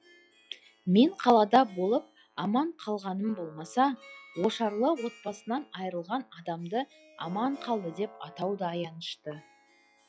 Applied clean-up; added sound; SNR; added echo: classical method log-MMSE.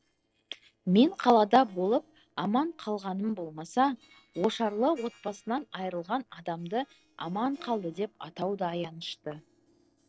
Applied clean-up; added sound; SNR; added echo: neural separator model SepFormer DNS4.